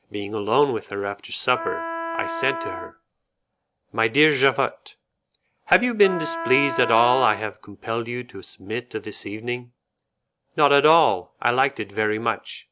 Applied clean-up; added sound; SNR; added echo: none; Wind instrument, woodwind instrument; 7 dB; none.